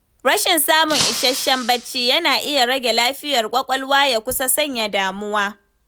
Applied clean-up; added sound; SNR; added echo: none; Shatter; 9 dB; none.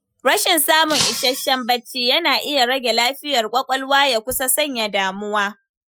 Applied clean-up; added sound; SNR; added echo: classical method Wiener filter.